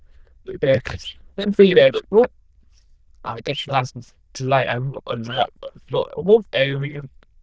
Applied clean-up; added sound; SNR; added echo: neural diffusion model UNIVERSE++.